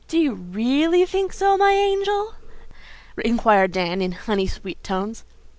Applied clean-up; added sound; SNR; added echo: none; none; none; none.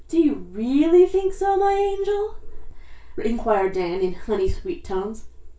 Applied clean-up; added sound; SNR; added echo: none; none; none; reverberation time 0.3 s.